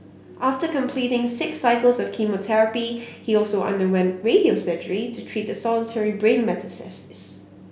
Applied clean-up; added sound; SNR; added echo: none; none; none; none.